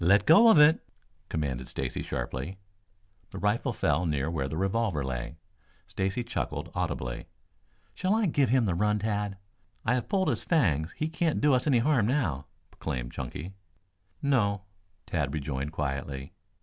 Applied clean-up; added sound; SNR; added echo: none; none; none; none.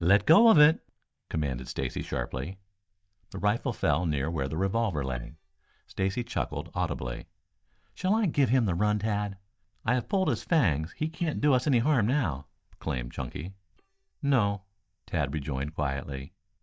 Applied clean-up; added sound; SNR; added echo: neural mask model DeepFilterNet 3.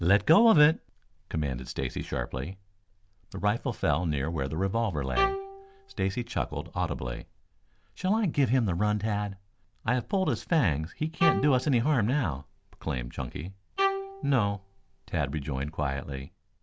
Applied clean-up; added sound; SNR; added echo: none; Bowed string instrument; 7 dB; none.